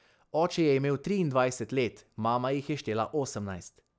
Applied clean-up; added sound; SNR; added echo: none; none; none; none.